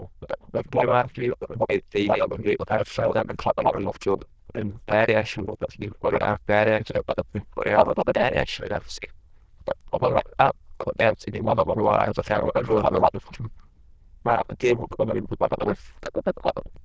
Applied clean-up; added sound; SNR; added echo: neural diffusion model UNIVERSE++.